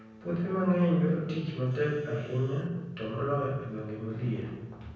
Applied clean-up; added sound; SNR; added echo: none; Keyboard (musical); 18 dB; reverberation time 1.1 s.